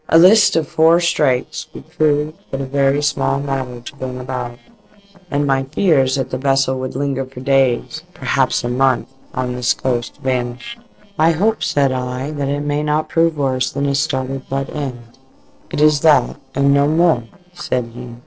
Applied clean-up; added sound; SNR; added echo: neural separator model SepFormer DNS4.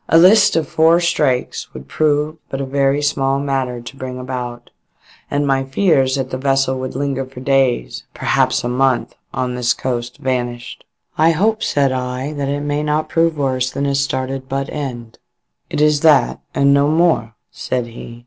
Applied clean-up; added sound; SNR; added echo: none; none; none; none.